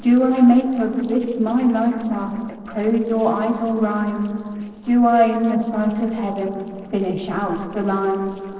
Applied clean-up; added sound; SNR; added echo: neural separator model SepFormer DNS4.